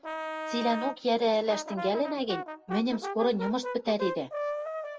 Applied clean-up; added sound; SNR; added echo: none; Brass instrument; 7 dB; none.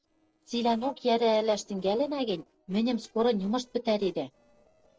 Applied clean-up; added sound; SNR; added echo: neural separator model SepFormer DNS4.